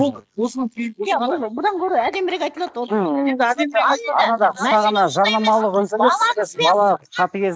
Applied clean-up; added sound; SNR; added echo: neural mask model Resemble Enhance denoiser.